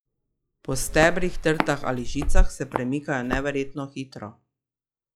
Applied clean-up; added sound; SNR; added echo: classical method log-MMSE.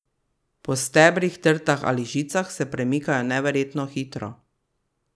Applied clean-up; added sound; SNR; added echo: none; none; none; none.